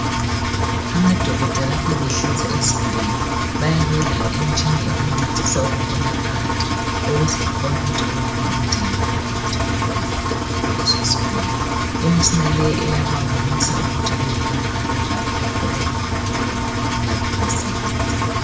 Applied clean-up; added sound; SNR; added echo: none; Engine; -4 dB; reverberation time 0.8 s.